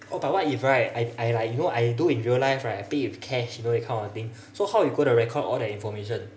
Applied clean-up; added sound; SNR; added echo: none; none; none; none.